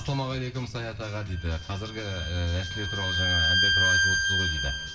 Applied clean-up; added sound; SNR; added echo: none; Bowed string instrument; -2 dB; reverberation time 1.4 s.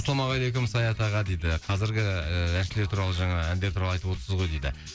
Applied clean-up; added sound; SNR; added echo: none; none; none; none.